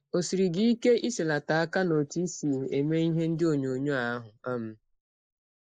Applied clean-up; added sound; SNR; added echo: neural mask model Resemble Enhance denoiser.